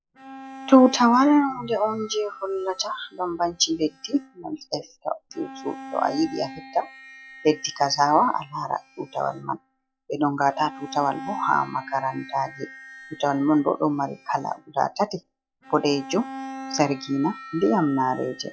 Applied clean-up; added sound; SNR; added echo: classical method log-MMSE.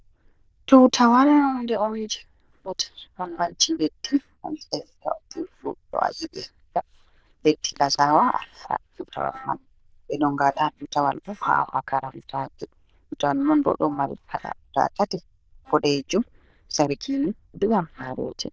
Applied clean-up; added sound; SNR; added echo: neural diffusion model UNIVERSE++.